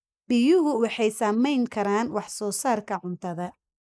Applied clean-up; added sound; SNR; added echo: neural mask model Resemble Enhance denoiser.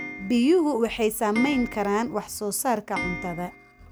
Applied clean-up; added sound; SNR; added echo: none; Clock; 12 dB; none.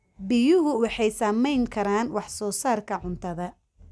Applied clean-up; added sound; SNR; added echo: none; none; none; none.